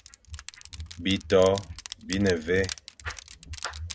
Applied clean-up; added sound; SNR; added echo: none; Crushing; 15 dB; none.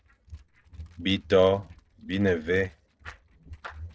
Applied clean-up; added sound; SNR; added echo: neural separator model SepFormer DNS4.